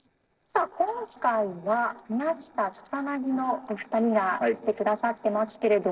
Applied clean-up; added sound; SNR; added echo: neural separator model SepFormer DNS4.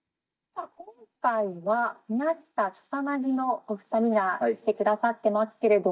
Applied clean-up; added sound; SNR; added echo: neural mask model DeepFilterNet 3.